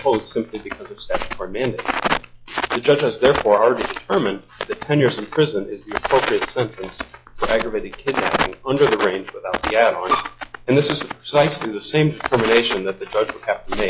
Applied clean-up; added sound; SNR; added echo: classical method log-MMSE.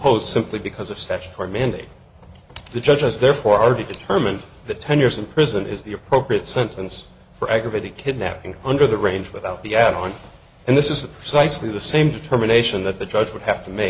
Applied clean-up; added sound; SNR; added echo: none; none; none; none.